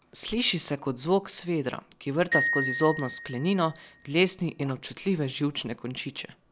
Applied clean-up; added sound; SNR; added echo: none; Glockenspiel; 5 dB; none.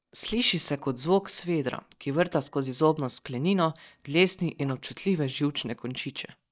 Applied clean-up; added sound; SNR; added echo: neural mask model DeepFilterNet 3.